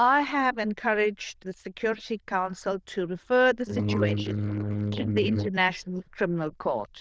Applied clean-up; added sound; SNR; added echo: neural diffusion model UNIVERSE++.